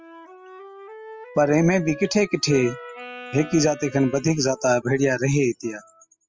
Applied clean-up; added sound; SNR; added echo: classical method spectral subtraction.